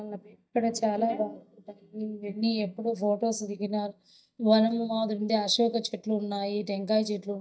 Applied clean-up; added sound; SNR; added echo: neural mask model DeepFilterNet 3.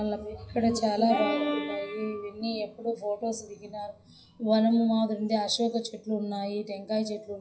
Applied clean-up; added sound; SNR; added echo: classical method WPE with log-MMSE.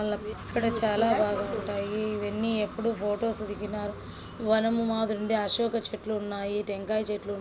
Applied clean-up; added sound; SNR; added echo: none; none; none; none.